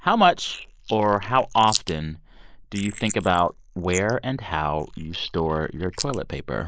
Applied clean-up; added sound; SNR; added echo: neural mask model Resemble Enhance denoiser.